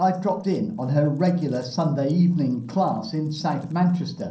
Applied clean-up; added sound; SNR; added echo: neural separator model SepFormer DNS4.